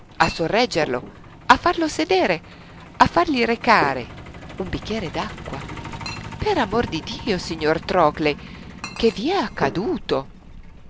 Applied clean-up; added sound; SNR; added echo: none; Truck + Chink, clink; 13 dB; none.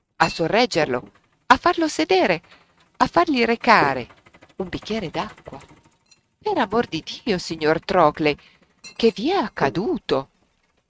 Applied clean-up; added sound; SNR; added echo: neural mask model RNNoise.